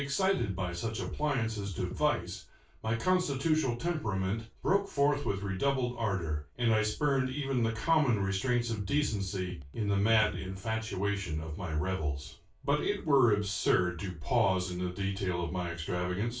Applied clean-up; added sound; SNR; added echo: none; Drum kit; 11 dB; reverberation time 0.2 s.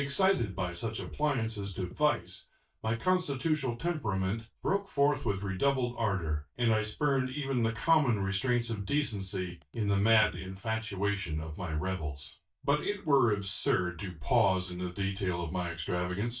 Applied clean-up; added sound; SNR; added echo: neural mask model DeepFilterNet 3.